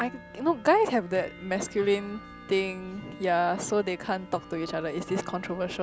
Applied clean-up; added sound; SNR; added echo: none; Tick-tock / Bell; 17 dB; none.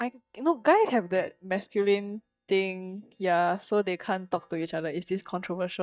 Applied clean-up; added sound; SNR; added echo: neural mask model DeepFilterNet 3.